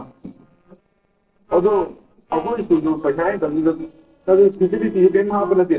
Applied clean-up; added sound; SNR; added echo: neural separator model SepFormer DNS4.